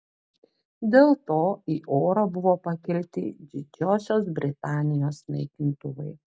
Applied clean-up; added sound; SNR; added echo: none; none; none; none.